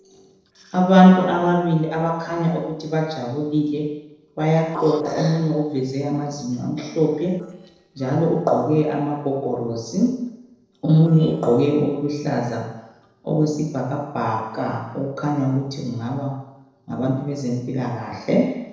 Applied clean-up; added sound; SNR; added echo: neural separator model SepFormer DNS4.